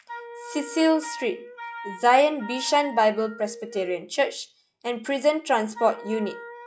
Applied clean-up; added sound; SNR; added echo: classical method log-MMSE.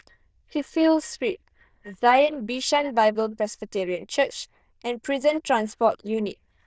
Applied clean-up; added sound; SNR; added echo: neural diffusion model UNIVERSE++.